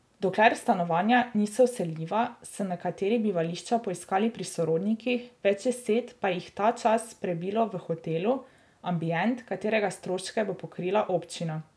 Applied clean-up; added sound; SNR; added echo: none; none; none; none.